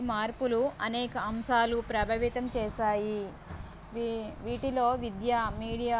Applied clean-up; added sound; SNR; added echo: none; Tambourine; 19 dB; none.